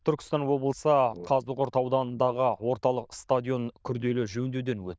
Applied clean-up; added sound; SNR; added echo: neural diffusion model UNIVERSE++.